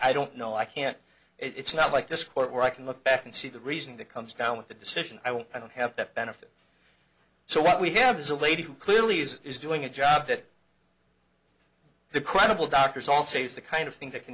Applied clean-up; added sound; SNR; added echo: none; none; none; none.